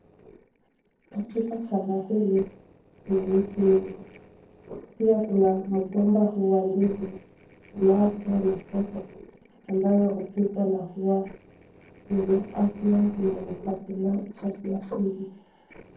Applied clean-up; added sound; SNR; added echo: neural separator model SepFormer DNS4.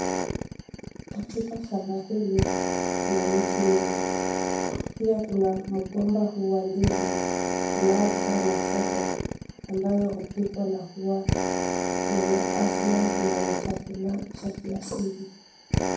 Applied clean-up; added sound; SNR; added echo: none; Drill; 0 dB; reverberation time 0.6 s.